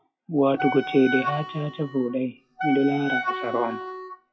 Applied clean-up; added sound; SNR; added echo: classical method WPE with log-MMSE.